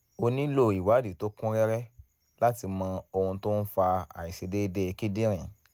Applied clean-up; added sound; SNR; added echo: none; none; none; none.